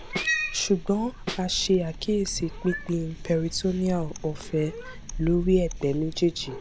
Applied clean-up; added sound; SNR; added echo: none; Snare drum + Cat; 8 dB; none.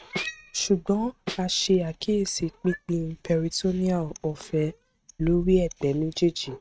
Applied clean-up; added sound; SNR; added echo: neural mask model RNNoise.